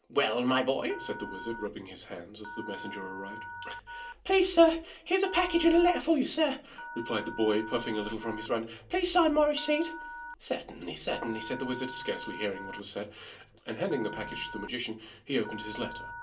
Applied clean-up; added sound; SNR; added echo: none; Telephone; 14 dB; reverberation time 0.2 s.